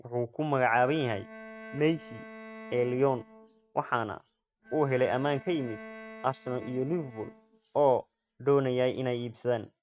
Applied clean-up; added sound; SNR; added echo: neural mask model RNNoise.